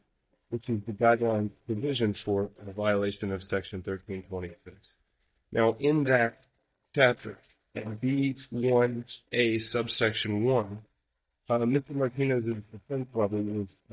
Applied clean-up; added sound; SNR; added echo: neural mask model DeepFilterNet 3.